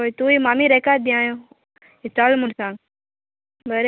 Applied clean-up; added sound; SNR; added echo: none; none; none; none.